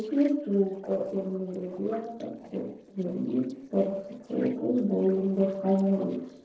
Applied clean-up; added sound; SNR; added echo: neural separator model SepFormer DNS4.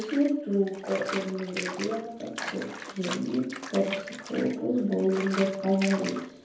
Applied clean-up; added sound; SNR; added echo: none; Bathtub (filling or washing) / Water; 10 dB; reverberation time 2.0 s.